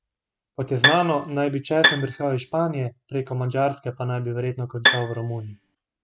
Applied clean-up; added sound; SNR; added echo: none; Bowed string instrument; -2 dB; none.